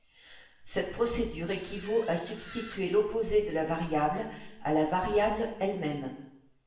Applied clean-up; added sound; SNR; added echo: none; Camera; 15 dB; reverberation time 0.8 s.